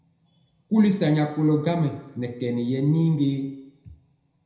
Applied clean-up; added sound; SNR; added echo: none; none; none; reverberation time 0.8 s.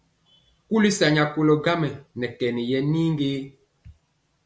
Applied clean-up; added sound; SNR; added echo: none; none; none; none.